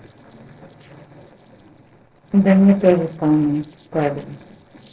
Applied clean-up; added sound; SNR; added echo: neural separator model SepFormer DNS4.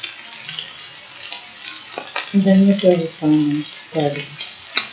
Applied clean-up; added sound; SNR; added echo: classical method WPE with log-MMSE.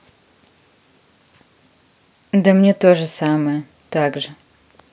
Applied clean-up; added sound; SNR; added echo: none; none; none; none.